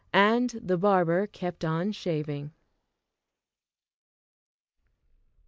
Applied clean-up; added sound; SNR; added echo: neural mask model Resemble Enhance denoiser.